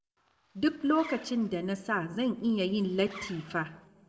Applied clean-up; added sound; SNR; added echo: none; Zipper (clothing); 19 dB; reverberation time 1.1 s.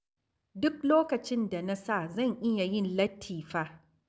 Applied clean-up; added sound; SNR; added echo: none; none; none; none.